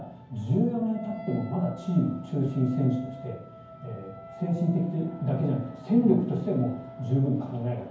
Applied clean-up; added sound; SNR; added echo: none; Wind instrument, woodwind instrument; 19 dB; reverberation time 0.9 s.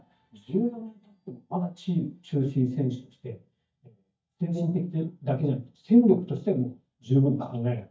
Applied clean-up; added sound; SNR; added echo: neural mask model DeepFilterNet 3.